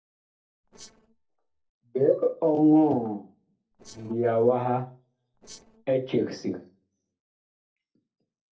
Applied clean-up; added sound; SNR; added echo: neural separator model SepFormer DNS4.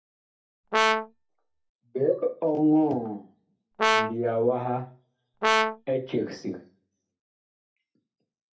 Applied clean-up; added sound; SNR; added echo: none; Brass instrument; -3 dB; reverberation time 0.3 s.